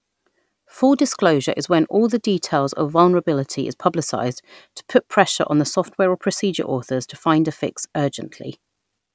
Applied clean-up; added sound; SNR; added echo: none; none; none; none.